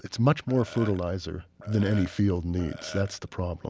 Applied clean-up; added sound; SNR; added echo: none; Burping, eructation; 17 dB; none.